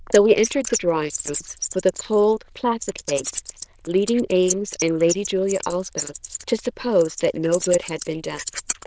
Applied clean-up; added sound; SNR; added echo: neural diffusion model UNIVERSE++.